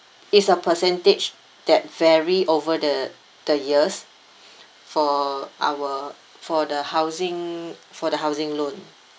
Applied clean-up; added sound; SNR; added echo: none; none; none; none.